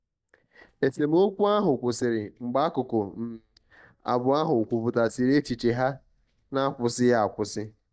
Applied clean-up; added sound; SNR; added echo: neural mask model DeepFilterNet 3.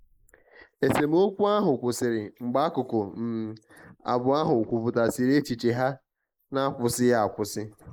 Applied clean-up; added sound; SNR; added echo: neural mask model Resemble Enhance denoiser.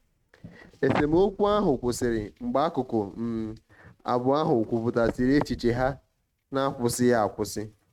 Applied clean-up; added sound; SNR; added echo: neural mask model RNNoise.